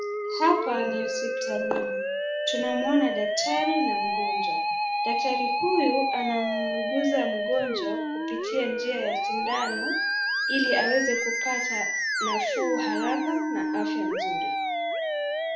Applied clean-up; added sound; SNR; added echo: none; Musical instrument; -2 dB; reverberation time 0.5 s.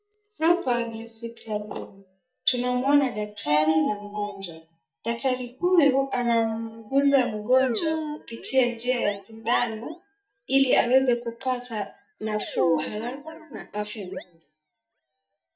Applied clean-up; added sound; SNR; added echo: neural mask model DeepFilterNet 3.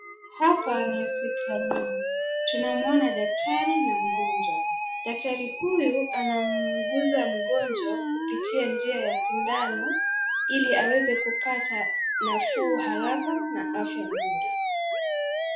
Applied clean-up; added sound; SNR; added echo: classical method WPE with log-MMSE.